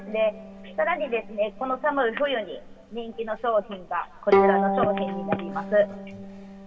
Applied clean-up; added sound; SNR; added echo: none; Bowed string instrument; 2 dB; reverberation time 1.6 s.